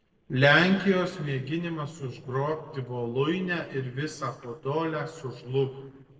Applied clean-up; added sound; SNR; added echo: neural separator model SepFormer DNS4.